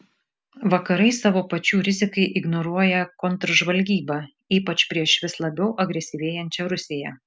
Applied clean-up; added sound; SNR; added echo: none; none; none; none.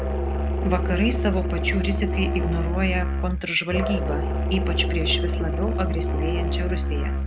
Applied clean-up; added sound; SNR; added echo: none; Musical instrument; -4 dB; none.